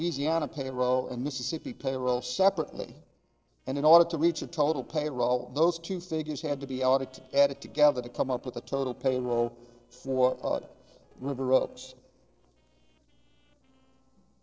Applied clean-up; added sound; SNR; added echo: neural separator model SepFormer DNS4.